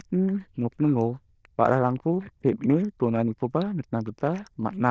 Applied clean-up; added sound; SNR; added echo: neural diffusion model UNIVERSE++.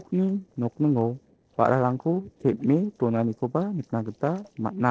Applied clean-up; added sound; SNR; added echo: neural separator model SepFormer DNS4.